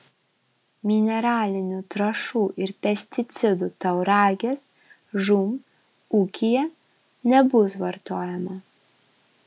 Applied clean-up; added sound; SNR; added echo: none; none; none; none.